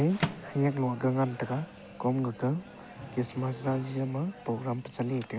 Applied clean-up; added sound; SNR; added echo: none; Microwave oven; 12 dB; none.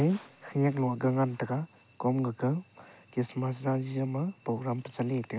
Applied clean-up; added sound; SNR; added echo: none; none; none; none.